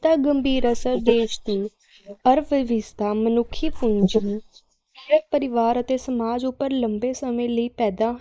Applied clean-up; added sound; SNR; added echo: neural mask model Resemble Enhance denoiser.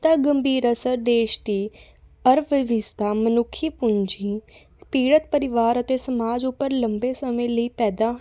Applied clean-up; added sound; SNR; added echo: none; none; none; none.